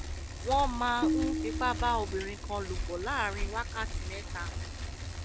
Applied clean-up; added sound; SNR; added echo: none; Tabla + Bicycle; 0 dB; none.